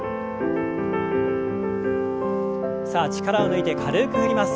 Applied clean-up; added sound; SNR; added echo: none; none; none; none.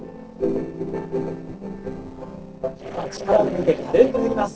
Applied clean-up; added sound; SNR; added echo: neural separator model SepFormer DNS4.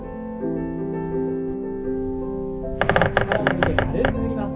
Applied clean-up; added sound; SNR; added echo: none; Bird; 0 dB; reverberation time 0.3 s.